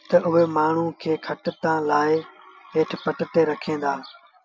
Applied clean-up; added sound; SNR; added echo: none; none; none; none.